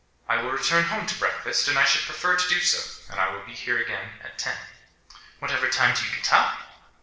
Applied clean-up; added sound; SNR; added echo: none; none; none; reverberation time 0.8 s.